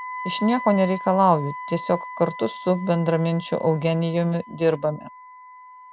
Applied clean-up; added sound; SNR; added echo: none; Wind instrument, woodwind instrument; 13 dB; none.